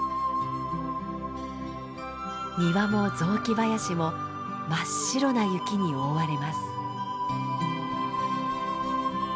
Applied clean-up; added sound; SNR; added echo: none; none; none; none.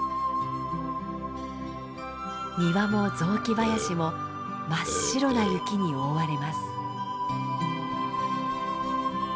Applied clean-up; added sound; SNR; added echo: none; Burping, eructation; 4 dB; none.